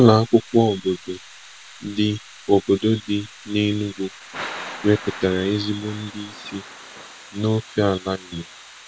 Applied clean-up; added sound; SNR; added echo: none; Thunder / Rain; 17 dB; none.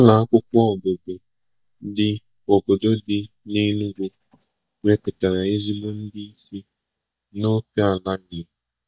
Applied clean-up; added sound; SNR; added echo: neural mask model DeepFilterNet 3.